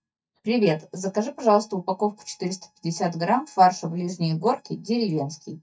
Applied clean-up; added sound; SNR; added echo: neural mask model DeepFilterNet 3.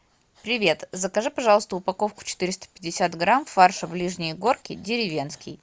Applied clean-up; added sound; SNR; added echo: none; none; none; none.